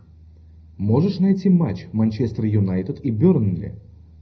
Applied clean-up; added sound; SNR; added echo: none; none; none; reverberation time 0.4 s.